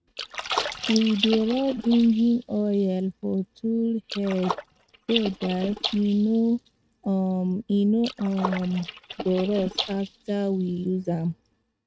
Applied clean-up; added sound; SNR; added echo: neural mask model RNNoise.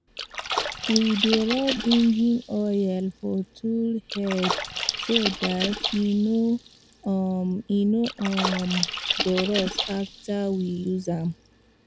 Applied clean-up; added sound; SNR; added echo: none; Splash, splatter; 6 dB; none.